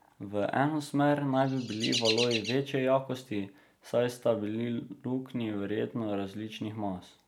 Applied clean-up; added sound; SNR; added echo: none; Chirp, tweet; 6 dB; none.